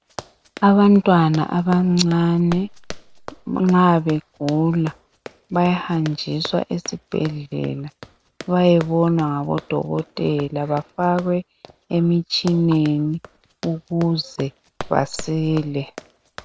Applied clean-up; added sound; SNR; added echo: none; Run; 19 dB; none.